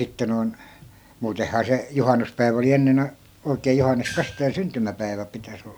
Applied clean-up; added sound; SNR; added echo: none; Gong; 12 dB; none.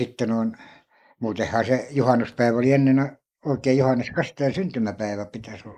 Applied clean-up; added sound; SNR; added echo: neural mask model Resemble Enhance denoiser.